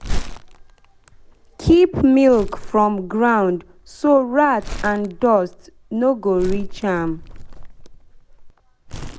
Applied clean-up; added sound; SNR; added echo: none; Crumpling, crinkling; 10 dB; none.